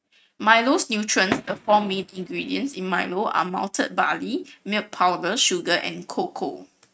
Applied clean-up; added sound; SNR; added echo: neural mask model RNNoise.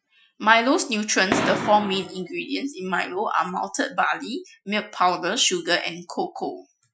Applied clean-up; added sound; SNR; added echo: classical method Wiener filter.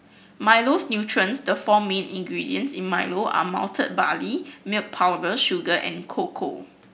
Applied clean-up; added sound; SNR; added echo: none; none; none; none.